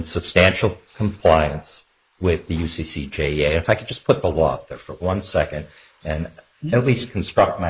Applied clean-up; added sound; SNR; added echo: neural mask model Resemble Enhance denoiser.